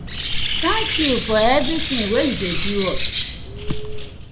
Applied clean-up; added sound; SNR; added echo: none; Bird; -2 dB; none.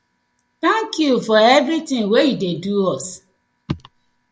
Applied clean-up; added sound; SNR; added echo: none; none; none; none.